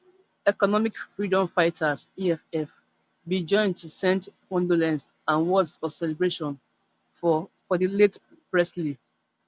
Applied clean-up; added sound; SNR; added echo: none; none; none; none.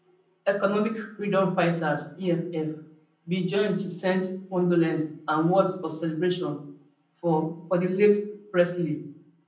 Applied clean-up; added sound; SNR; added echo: none; none; none; reverberation time 0.6 s.